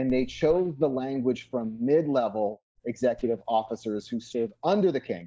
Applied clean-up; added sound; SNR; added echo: neural mask model DeepFilterNet 3.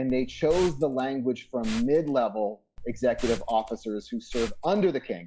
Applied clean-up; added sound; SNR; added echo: classical method log-MMSE.